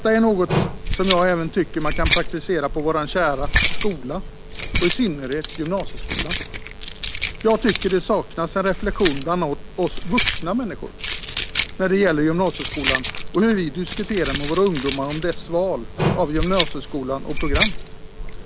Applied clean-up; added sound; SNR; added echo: none; Keys jangling; 3 dB; none.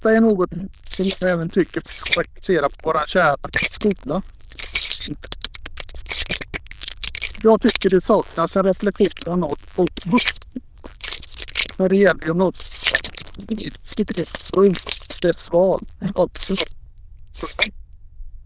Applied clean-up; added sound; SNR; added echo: neural diffusion model UNIVERSE++.